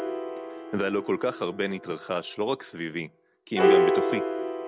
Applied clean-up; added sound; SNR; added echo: none; Piano; -3 dB; none.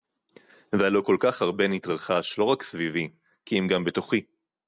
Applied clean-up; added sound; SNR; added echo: none; none; none; none.